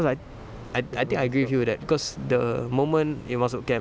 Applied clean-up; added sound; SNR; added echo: none; none; none; none.